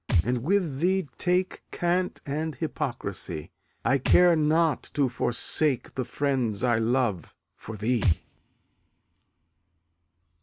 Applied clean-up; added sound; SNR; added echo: none; Thump, thud; 7 dB; none.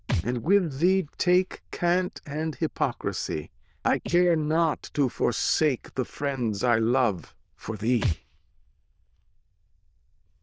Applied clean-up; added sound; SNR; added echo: neural diffusion model UNIVERSE++.